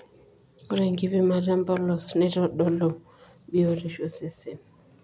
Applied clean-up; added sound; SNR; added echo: none; none; none; none.